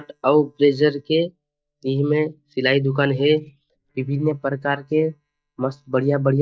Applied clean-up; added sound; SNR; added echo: neural mask model DeepFilterNet 3.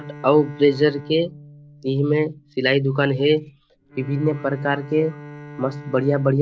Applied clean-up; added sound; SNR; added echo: none; Bowed string instrument; 18 dB; none.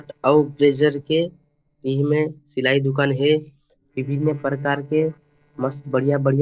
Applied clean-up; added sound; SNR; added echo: neural separator model SepFormer DNS4.